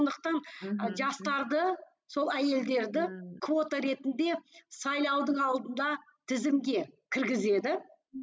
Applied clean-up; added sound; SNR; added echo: none; none; none; none.